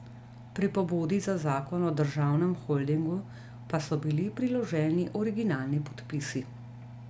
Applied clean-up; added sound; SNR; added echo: none; Engine; 15 dB; none.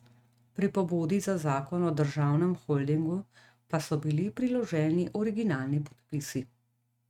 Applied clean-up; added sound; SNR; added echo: neural mask model RNNoise.